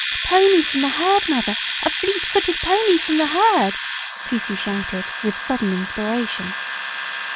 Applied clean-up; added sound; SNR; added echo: none; Domestic sounds, home sounds; 5 dB; none.